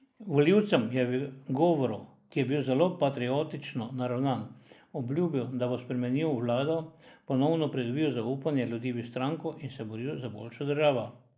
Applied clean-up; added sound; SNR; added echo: neural mask model Resemble Enhance denoiser.